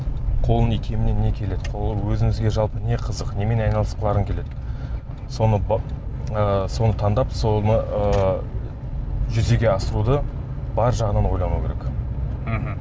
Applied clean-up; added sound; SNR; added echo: none; none; none; none.